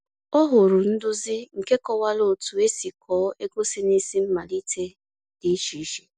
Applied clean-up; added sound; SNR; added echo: none; none; none; none.